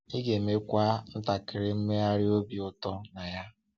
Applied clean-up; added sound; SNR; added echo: none; none; none; none.